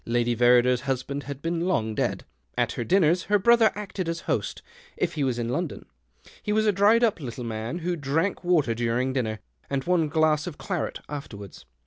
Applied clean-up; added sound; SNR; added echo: none; none; none; none.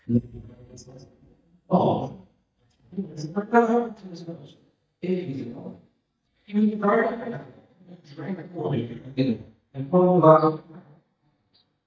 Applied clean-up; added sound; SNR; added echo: neural mask model DeepFilterNet 3.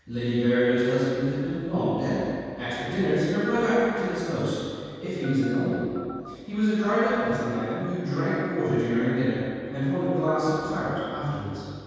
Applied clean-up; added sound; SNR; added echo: none; Telephone; 16 dB; reverberation time 2.1 s.